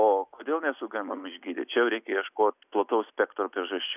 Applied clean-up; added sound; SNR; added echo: none; none; none; none.